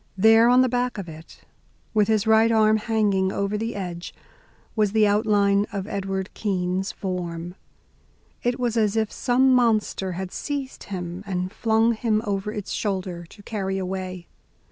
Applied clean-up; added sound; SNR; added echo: none; none; none; none.